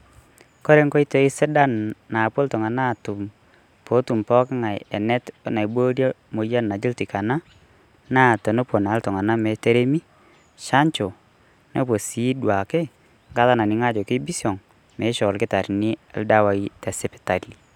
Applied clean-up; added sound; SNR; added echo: none; none; none; none.